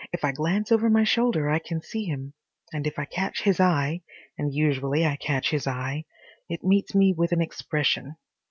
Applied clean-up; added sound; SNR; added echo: none; none; none; none.